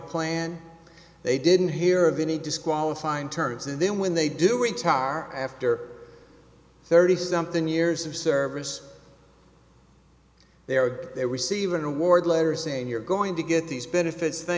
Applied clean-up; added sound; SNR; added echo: none; none; none; none.